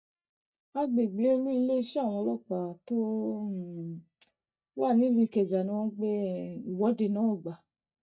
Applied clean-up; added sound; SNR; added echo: neural mask model DeepFilterNet 3.